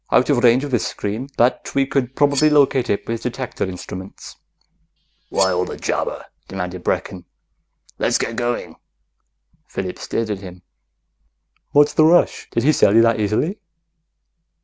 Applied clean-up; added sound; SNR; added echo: none; Cutlery, silverware; 13 dB; none.